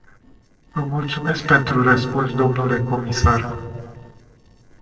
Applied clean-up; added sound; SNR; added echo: neural separator model SepFormer DNS4.